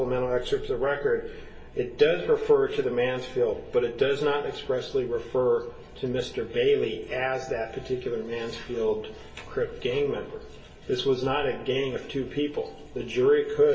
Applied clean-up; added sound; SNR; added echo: none; none; none; reverberation time 0.2 s.